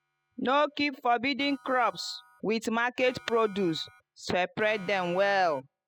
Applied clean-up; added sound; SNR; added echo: classical method spectral subtraction.